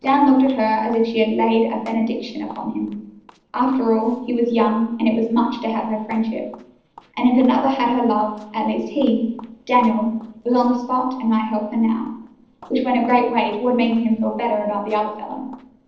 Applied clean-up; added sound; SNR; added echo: neural separator model SepFormer DNS4.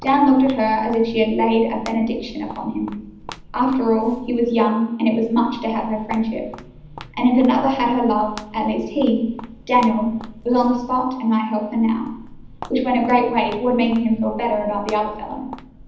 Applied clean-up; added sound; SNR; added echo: none; Walk, footsteps; 19 dB; reverberation time 0.8 s.